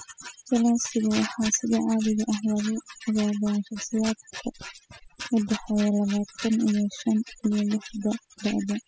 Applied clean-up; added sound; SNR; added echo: classical method spectral subtraction.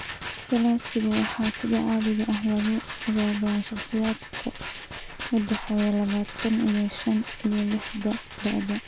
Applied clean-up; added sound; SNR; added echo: none; Rattle; 10 dB; none.